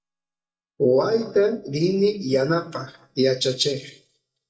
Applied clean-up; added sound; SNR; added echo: neural mask model DeepFilterNet 3.